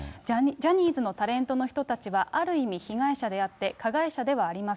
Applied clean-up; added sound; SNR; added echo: none; none; none; none.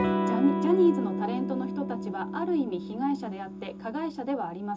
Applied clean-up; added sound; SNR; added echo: none; Electric guitar / Strum; 2 dB; reverberation time 0.2 s.